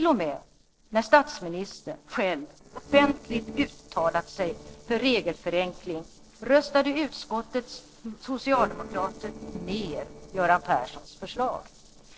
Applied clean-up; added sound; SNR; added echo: neural separator model SepFormer DNS4.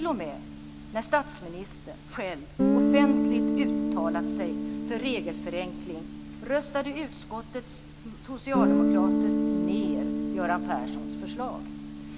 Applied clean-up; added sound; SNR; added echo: none; Guitar; -5 dB; none.